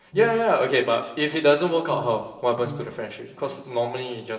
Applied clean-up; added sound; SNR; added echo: none; Brass instrument; 15 dB; reverberation time 1.1 s.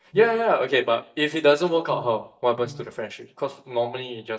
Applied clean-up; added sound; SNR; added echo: neural mask model DeepFilterNet 3.